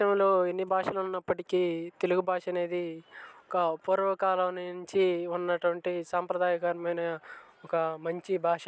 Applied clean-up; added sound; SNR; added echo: none; none; none; none.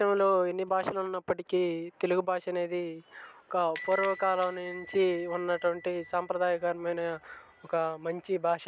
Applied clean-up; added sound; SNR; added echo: none; Door / Bell; 7 dB; none.